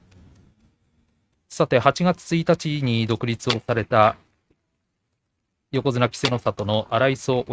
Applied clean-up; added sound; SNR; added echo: neural mask model RNNoise.